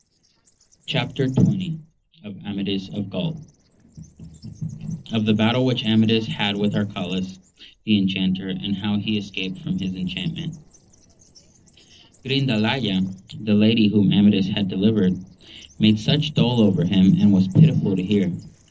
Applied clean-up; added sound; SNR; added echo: neural separator model SepFormer DNS4.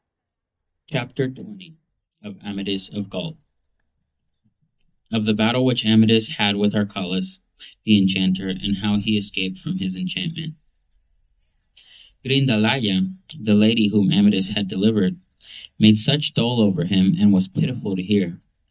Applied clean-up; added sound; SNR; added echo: neural mask model DeepFilterNet 3.